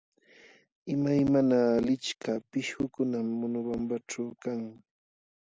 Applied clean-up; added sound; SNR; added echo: none; none; none; none.